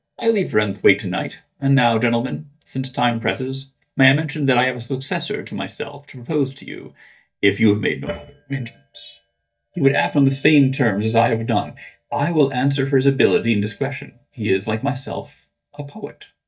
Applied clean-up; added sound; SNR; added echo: neural mask model DeepFilterNet 3.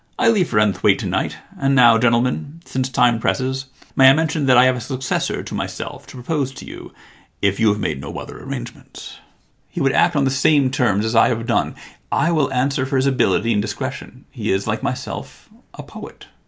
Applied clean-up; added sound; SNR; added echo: none; none; none; none.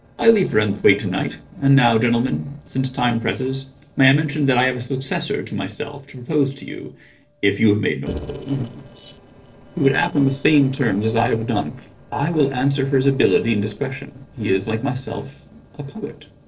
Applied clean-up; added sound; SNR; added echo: neural separator model SepFormer DNS4.